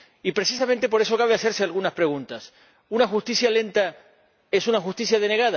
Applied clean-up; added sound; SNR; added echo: none; none; none; none.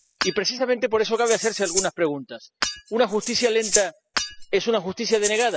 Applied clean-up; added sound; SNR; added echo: classical method spectral subtraction.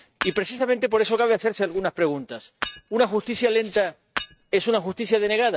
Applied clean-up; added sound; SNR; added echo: neural mask model RNNoise.